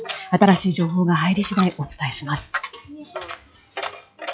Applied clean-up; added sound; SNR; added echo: classical method log-MMSE.